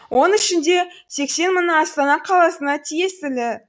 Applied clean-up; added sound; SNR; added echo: none; none; none; none.